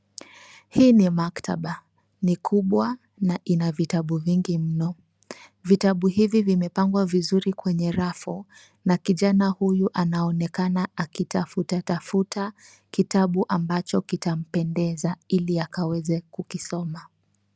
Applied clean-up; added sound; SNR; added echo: none; none; none; none.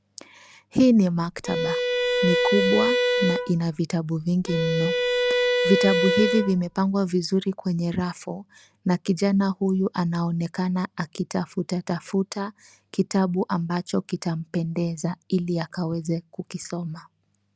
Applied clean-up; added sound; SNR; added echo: none; Bowed string instrument; -1 dB; none.